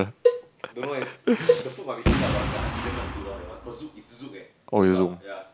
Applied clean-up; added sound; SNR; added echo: none; Boom + Cowbell; -2 dB; none.